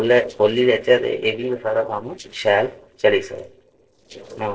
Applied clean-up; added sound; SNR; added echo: neural separator model SepFormer DNS4.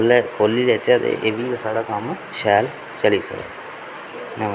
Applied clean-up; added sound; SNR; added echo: none; none; none; none.